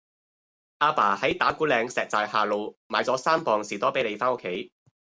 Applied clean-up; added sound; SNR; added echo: none; none; none; none.